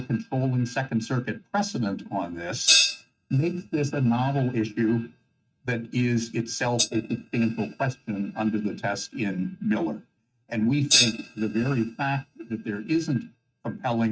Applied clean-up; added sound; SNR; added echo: neural mask model RNNoise.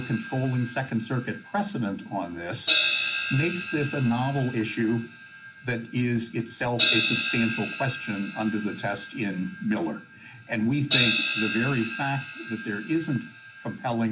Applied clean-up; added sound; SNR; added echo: none; Crash cymbal; 1 dB; none.